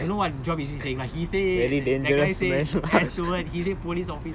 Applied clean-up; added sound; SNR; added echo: none; none; none; none.